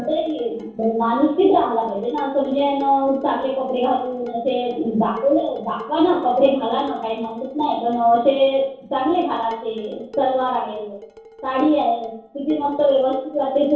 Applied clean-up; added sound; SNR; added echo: neural separator model SepFormer DNS4.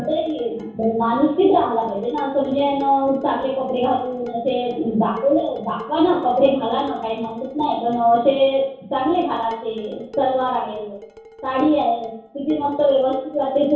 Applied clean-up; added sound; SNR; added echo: none; Dishes, pots, and pans; 19 dB; reverberation time 0.6 s.